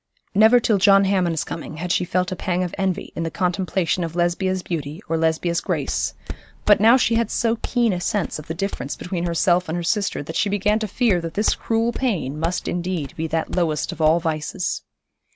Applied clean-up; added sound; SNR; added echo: none; Walk, footsteps; 11 dB; none.